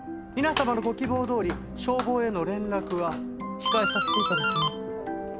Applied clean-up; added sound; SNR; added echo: none; Doorbell; 2 dB; none.